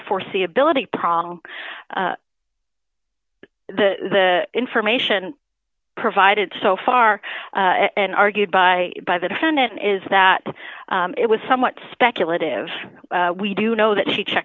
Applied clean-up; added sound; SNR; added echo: none; none; none; none.